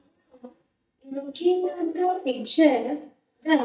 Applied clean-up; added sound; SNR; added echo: neural mask model DeepFilterNet 3.